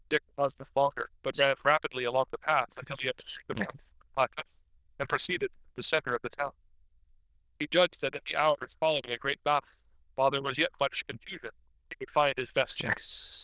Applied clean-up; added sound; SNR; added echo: neural diffusion model UNIVERSE++.